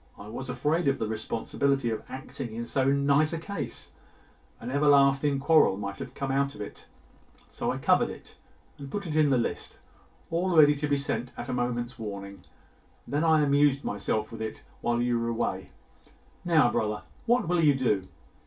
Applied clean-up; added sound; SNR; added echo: none; none; none; reverberation time 0.2 s.